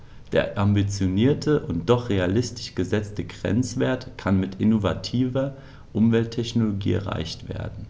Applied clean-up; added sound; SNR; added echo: none; none; none; none.